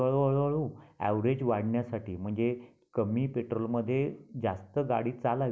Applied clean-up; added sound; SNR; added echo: none; none; none; none.